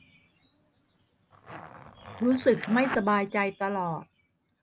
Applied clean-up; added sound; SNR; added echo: none; Zipper (clothing); 10 dB; none.